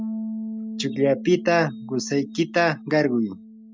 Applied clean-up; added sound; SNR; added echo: none; Bass guitar; 10 dB; none.